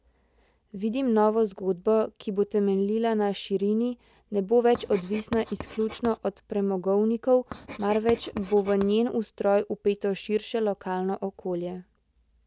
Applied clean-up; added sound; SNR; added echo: none; Writing; 15 dB; none.